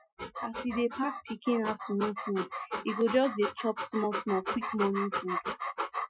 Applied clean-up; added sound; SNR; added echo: classical method Wiener filter.